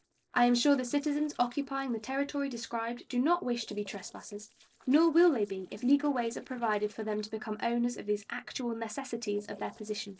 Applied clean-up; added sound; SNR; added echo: neural separator model SepFormer DNS4.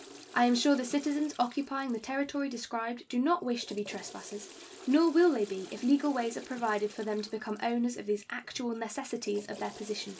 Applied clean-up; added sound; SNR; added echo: none; Toilet flush / Water; 20 dB; none.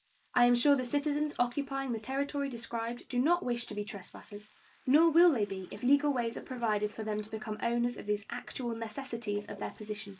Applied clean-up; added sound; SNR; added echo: neural mask model Resemble Enhance denoiser.